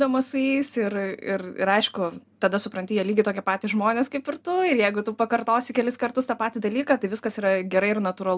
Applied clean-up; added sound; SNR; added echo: none; none; none; none.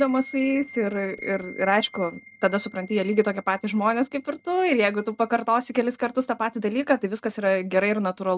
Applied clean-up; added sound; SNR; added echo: neural mask model RNNoise.